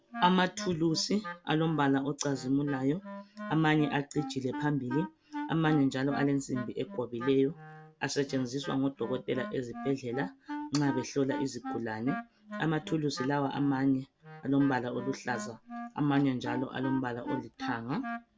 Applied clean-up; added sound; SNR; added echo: none; Wind instrument, woodwind instrument; 11 dB; none.